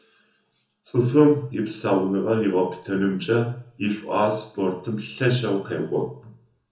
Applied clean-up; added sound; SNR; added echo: none; none; none; reverberation time 0.6 s.